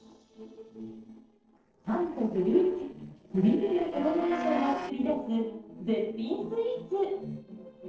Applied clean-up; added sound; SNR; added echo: neural separator model SepFormer DNS4.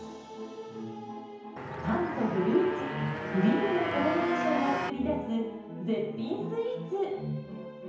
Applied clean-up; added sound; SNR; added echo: none; Motorcycle; 3 dB; reverberation time 1.0 s.